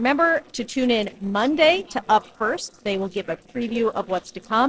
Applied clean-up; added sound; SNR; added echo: neural separator model SepFormer DNS4.